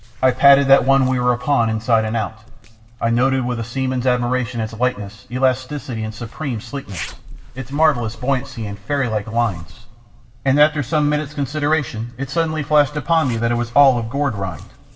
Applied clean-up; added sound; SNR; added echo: none; Zipper (clothing); 16 dB; reverberation time 0.7 s.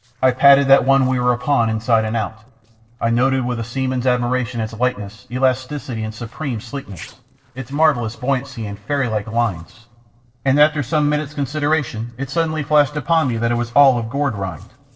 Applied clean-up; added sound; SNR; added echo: neural separator model SepFormer DNS4.